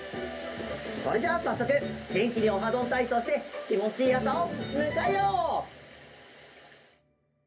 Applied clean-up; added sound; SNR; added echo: none; none; none; reverberation time 0.3 s.